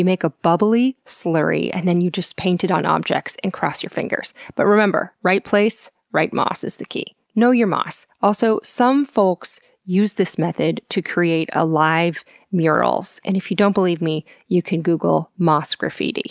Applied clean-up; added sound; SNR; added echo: none; none; none; none.